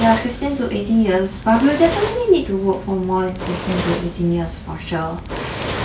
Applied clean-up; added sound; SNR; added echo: none; Fire; 10 dB; none.